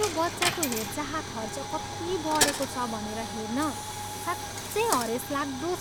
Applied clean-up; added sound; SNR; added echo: none; Coin (dropping); 2 dB; none.